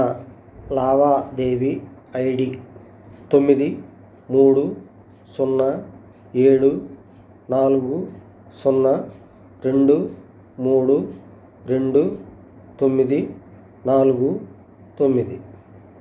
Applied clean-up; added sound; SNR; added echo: none; none; none; none.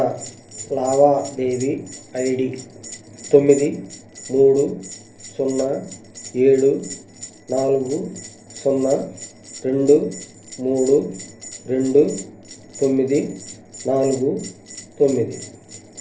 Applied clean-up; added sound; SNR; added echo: none; Bell; 18 dB; reverberation time 0.3 s.